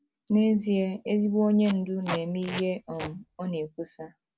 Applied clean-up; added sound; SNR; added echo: none; Packing tape, duct tape; 11 dB; none.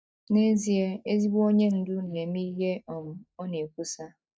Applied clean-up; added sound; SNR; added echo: neural mask model DeepFilterNet 3.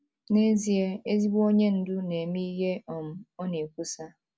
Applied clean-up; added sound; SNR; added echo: none; none; none; none.